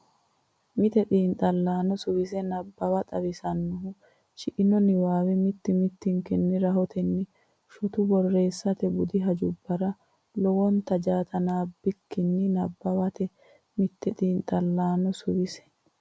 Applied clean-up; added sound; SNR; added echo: none; none; none; none.